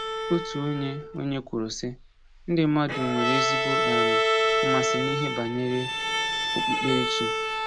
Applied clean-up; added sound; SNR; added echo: none; Bowed string instrument + Trumpet; -2 dB; none.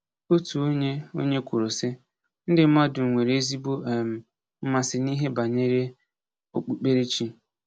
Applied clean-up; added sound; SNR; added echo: none; none; none; none.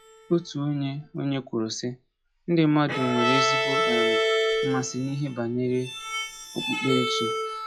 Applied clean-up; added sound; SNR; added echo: classical method log-MMSE.